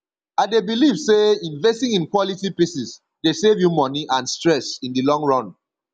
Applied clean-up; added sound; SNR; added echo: none; none; none; none.